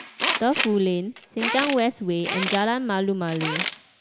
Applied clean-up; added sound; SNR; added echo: none; Tools; 3 dB; none.